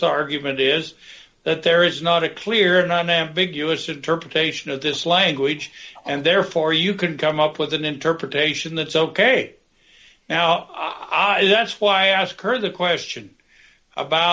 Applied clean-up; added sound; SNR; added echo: none; none; none; none.